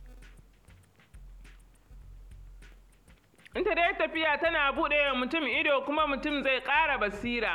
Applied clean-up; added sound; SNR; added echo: none; Drum kit; 20 dB; none.